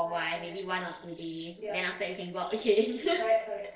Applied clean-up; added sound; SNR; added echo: neural separator model SepFormer DNS4.